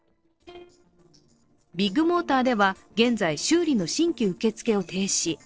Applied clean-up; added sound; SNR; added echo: neural separator model SepFormer DNS4.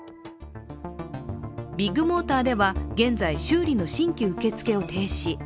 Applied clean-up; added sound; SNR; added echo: none; none; none; none.